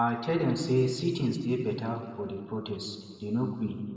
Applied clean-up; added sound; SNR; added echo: none; none; none; reverberation time 1.5 s.